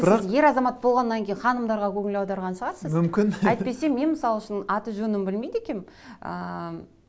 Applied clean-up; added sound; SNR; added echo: none; none; none; none.